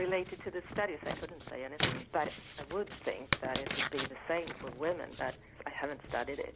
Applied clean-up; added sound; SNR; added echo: none; Tearing; 1 dB; none.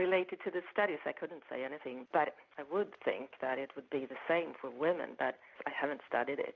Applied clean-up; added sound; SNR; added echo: none; none; none; none.